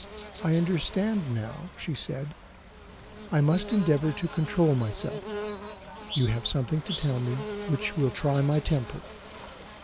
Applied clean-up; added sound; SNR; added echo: none; Buzz / Bird + Ocean / Boat, Water vehicle; 11 dB; none.